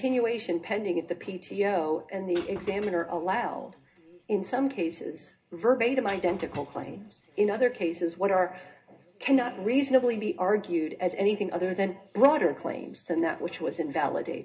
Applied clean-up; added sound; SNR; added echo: none; Shatter / Crushing; 20 dB; reverberation time 0.2 s.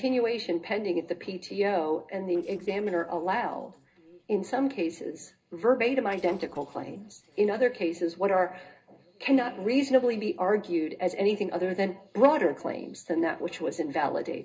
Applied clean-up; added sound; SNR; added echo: neural separator model SepFormer DNS4.